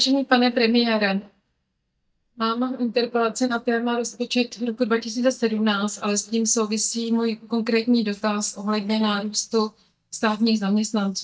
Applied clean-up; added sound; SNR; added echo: neural mask model DeepFilterNet 3.